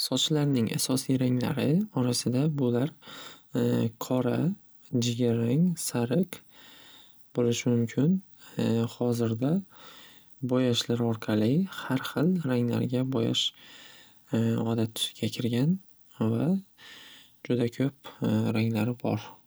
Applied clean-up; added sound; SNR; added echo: none; none; none; none.